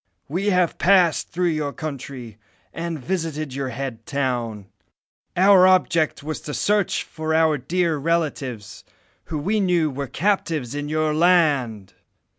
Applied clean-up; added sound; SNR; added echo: none; none; none; none.